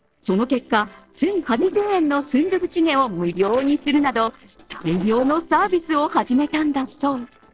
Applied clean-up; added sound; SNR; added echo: neural separator model SepFormer DNS4.